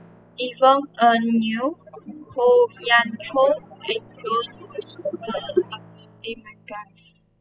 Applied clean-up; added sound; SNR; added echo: classical method spectral subtraction.